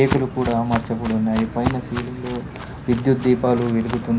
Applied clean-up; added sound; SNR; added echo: none; Walk, footsteps; 9 dB; reverberation time 0.5 s.